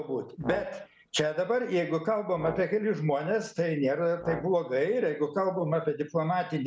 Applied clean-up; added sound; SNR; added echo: none; Brass instrument; 16 dB; none.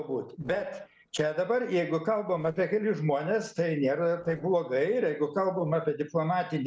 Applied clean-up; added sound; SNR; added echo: neural separator model SepFormer DNS4.